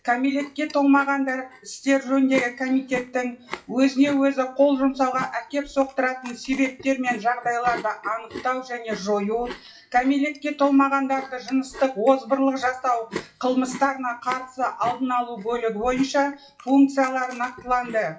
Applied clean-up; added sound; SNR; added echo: classical method WPE with log-MMSE.